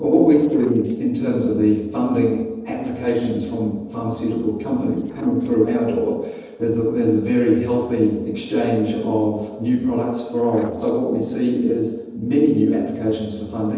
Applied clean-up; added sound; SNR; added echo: neural separator model SepFormer DNS4.